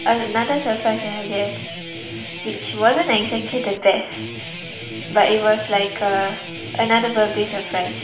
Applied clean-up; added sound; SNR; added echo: none; Guitar; 11 dB; reverberation time 0.6 s.